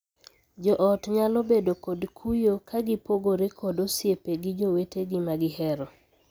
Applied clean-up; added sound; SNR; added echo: none; none; none; none.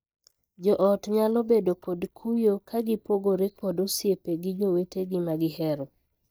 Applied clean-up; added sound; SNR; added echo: neural mask model DeepFilterNet 3.